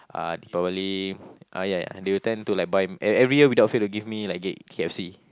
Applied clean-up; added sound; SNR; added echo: none; none; none; none.